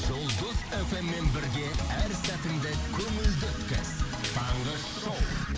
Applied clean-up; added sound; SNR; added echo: none; Drum / Drum kit; 3 dB; none.